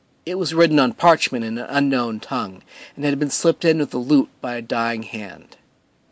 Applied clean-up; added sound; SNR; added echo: none; none; none; none.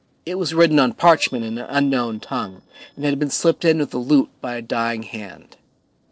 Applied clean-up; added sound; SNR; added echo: neural separator model SepFormer DNS4.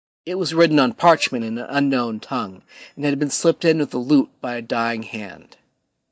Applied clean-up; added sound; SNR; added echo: neural mask model DeepFilterNet 3.